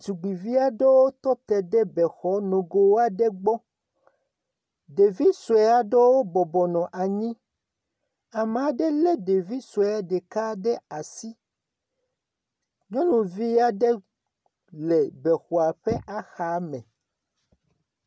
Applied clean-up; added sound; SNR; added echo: none; none; none; none.